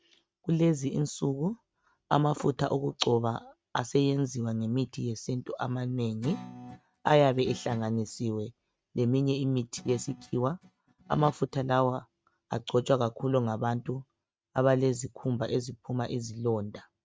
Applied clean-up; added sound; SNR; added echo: neural mask model RNNoise.